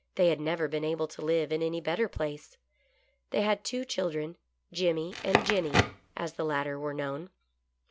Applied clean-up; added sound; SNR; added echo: none; Crackle; 1 dB; none.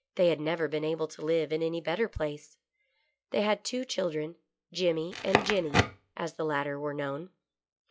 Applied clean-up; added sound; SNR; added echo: classical method log-MMSE.